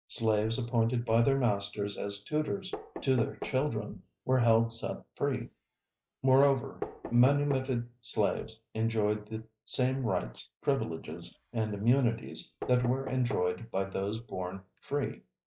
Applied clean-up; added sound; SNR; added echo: classical method log-MMSE.